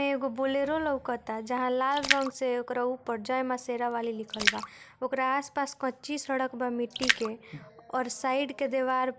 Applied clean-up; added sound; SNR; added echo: none; Splash, splatter; 5 dB; none.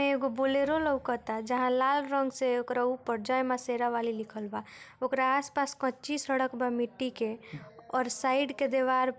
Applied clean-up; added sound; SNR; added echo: none; none; none; none.